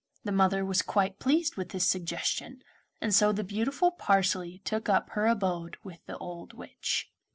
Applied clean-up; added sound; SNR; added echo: none; none; none; none.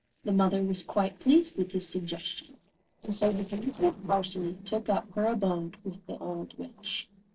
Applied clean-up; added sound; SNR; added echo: neural separator model SepFormer DNS4.